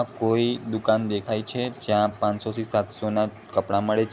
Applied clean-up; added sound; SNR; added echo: none; none; none; none.